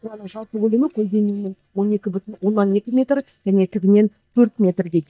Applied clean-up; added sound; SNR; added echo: neural mask model DeepFilterNet 3.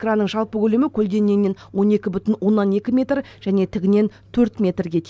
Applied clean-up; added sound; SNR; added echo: none; none; none; none.